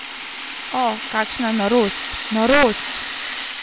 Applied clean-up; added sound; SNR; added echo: none; Rattle (instrument); 8 dB; none.